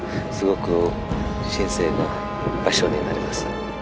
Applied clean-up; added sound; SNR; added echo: none; Wind instrument, woodwind instrument; 8 dB; none.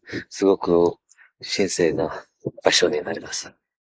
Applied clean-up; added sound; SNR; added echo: neural mask model Resemble Enhance denoiser.